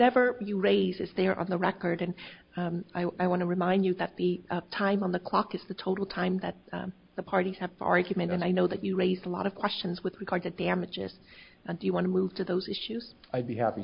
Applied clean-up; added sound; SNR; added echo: none; none; none; none.